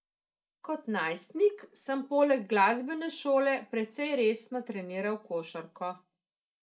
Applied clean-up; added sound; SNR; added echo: neural mask model Resemble Enhance denoiser.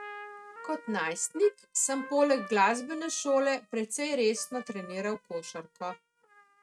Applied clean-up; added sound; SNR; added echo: neural mask model RNNoise.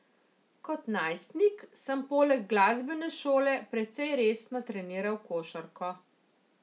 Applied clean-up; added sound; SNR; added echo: none; none; none; none.